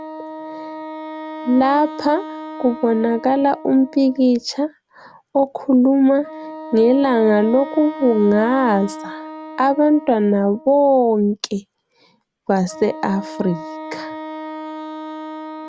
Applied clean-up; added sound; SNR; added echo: none; Wind instrument, woodwind instrument; 14 dB; none.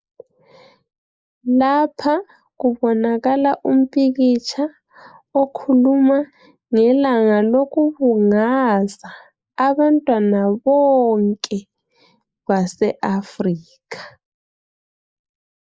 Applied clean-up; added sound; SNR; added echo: neural mask model Resemble Enhance denoiser.